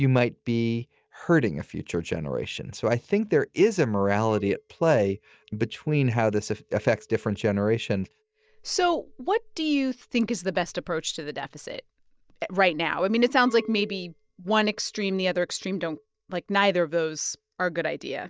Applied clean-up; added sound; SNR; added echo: neural mask model DeepFilterNet 3.